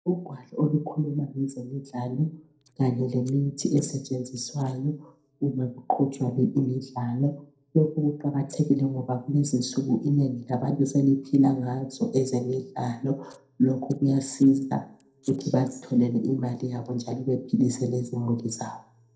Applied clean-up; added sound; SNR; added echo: neural separator model SepFormer DNS4.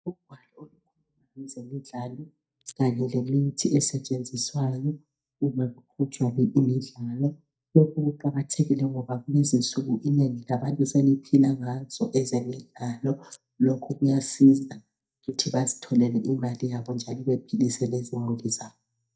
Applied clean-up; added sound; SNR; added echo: neural mask model DeepFilterNet 3.